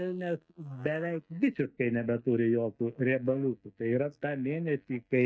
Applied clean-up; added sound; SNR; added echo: neural mask model DeepFilterNet 3.